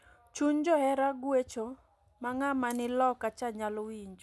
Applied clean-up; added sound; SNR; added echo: none; Coin (dropping); 11 dB; none.